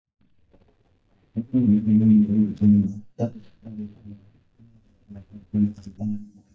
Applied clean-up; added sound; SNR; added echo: neural mask model DeepFilterNet 3.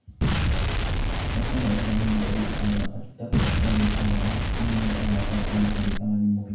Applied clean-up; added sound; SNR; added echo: none; Explosion; -2 dB; reverberation time 0.6 s.